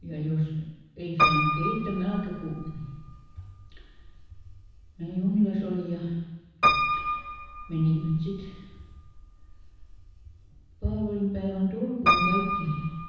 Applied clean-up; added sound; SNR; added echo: none; Piano; 1 dB; reverberation time 1.1 s.